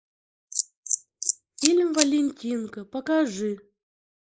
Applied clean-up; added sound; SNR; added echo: neural mask model Resemble Enhance denoiser.